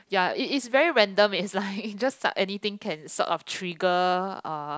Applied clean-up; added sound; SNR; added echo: none; none; none; none.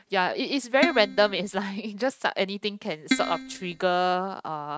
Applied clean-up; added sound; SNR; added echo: neural mask model RNNoise.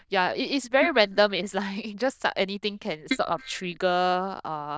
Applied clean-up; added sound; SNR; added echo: neural diffusion model UNIVERSE++.